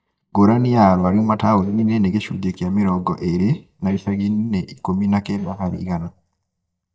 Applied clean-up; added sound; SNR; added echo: neural mask model DeepFilterNet 3.